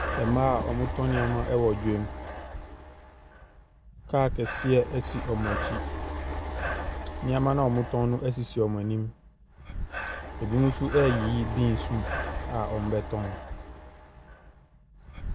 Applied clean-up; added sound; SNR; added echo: none; Breathing; 6 dB; none.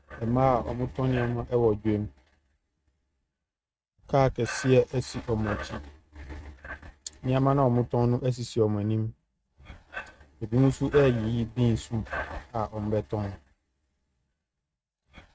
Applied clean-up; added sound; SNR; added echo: neural mask model RNNoise.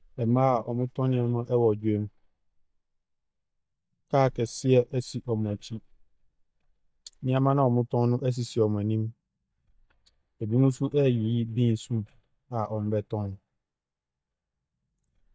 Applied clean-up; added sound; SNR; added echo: neural mask model DeepFilterNet 3.